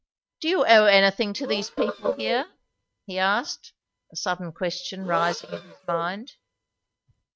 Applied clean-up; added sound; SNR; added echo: neural mask model RNNoise.